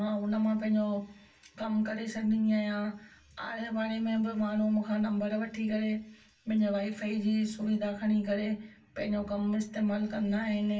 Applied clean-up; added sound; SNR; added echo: none; none; none; reverberation time 0.1 s.